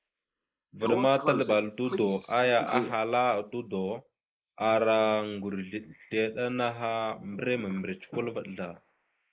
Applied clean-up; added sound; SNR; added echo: neural mask model Resemble Enhance denoiser.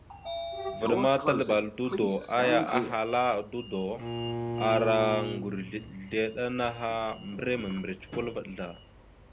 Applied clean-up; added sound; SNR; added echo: none; Sliding door + Bowed string instrument; 6 dB; none.